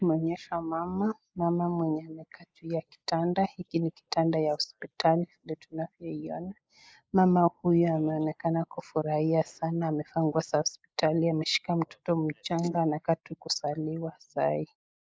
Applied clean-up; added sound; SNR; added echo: neural mask model Resemble Enhance denoiser.